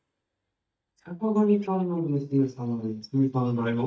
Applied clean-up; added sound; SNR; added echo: neural mask model DeepFilterNet 3.